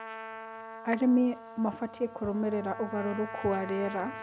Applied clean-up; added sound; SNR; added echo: none; Trumpet; 12 dB; none.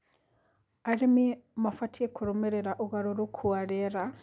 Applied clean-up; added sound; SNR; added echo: none; none; none; none.